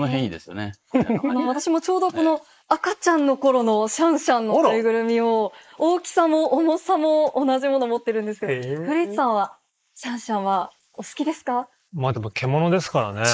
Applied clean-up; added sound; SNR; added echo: neural mask model Resemble Enhance denoiser.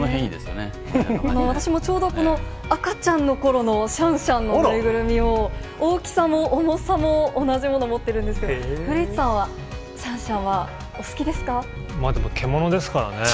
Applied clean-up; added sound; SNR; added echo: none; Purr; 9 dB; none.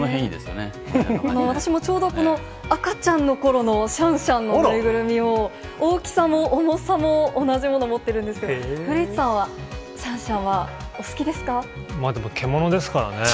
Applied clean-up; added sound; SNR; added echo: none; none; none; none.